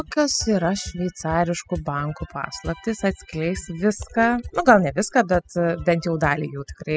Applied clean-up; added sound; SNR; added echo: classical method spectral subtraction.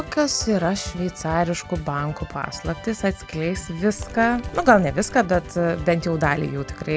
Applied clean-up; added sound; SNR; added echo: none; Animal; 18 dB; none.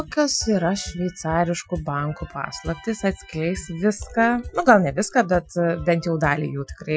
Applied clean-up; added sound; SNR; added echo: classical method Wiener filter.